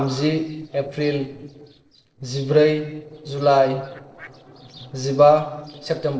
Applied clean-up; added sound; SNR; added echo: neural separator model SepFormer DNS4.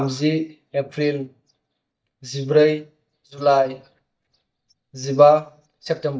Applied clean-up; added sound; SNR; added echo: neural mask model DeepFilterNet 3.